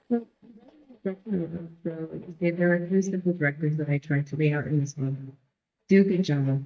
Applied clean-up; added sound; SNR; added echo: neural mask model DeepFilterNet 3.